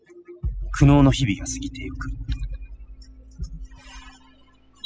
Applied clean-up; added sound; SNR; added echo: classical method spectral subtraction.